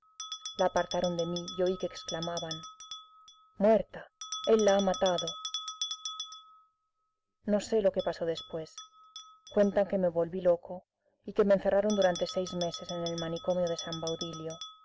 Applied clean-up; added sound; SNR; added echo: none; Bell; 13 dB; none.